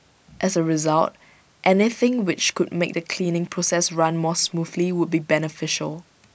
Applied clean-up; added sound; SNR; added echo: none; none; none; none.